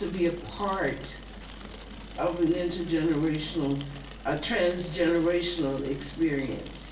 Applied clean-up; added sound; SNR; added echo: none; Mechanisms / Bicycle; 13 dB; reverberation time 0.3 s.